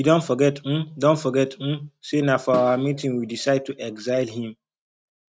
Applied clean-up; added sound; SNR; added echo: neural mask model RNNoise.